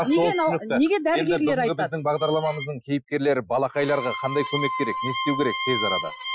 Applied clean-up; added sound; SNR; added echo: classical method Wiener filter.